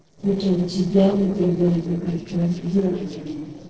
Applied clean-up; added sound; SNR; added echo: neural separator model SepFormer DNS4.